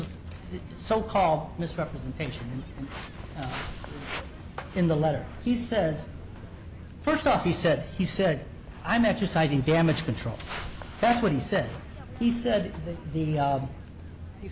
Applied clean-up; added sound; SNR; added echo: none; Walk, footsteps; 11 dB; none.